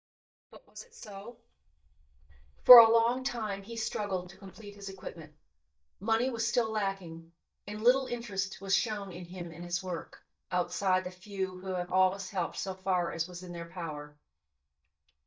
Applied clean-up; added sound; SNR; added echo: neural mask model DeepFilterNet 3.